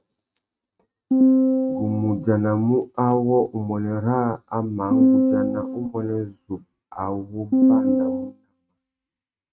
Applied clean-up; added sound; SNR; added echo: neural mask model RNNoise.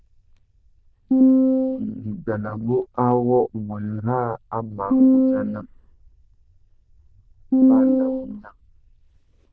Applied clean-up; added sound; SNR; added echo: neural diffusion model UNIVERSE++.